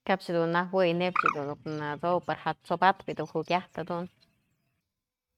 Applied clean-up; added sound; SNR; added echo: neural mask model RNNoise.